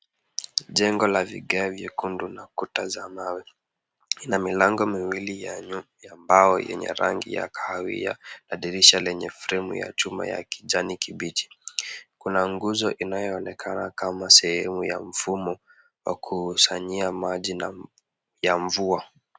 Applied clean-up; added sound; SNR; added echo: none; none; none; none.